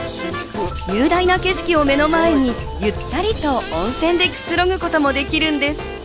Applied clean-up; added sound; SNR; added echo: none; Cat; 14 dB; none.